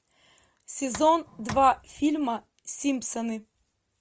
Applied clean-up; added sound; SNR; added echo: none; Tick; 15 dB; none.